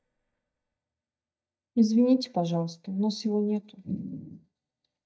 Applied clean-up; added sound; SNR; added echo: neural mask model DeepFilterNet 3.